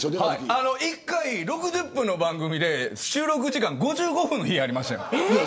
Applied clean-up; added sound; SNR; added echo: none; none; none; none.